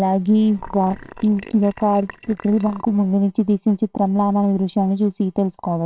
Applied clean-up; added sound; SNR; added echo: neural separator model SepFormer WHAMR!.